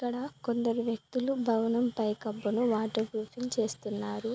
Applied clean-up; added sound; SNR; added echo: none; none; none; none.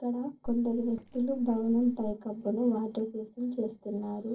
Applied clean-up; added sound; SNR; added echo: neural separator model SepFormer DNS4.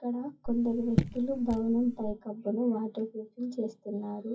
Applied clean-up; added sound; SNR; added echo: classical method WPE with log-MMSE.